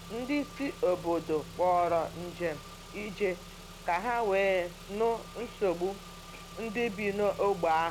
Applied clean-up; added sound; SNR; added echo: none; Engine / Car; 15 dB; none.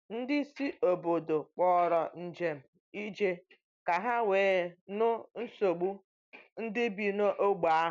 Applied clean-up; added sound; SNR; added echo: none; none; none; none.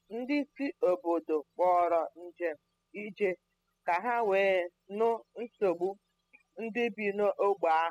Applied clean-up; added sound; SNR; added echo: classical method spectral subtraction.